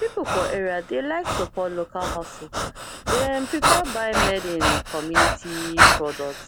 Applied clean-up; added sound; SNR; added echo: none; Breathing; -3 dB; none.